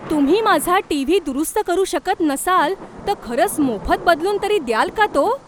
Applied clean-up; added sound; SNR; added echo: none; Thunder / Rain; 18 dB; none.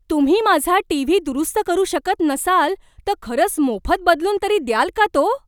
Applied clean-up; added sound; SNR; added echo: none; none; none; none.